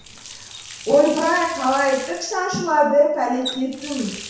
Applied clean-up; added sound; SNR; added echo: none; Water tap, faucet; 16 dB; reverberation time 0.7 s.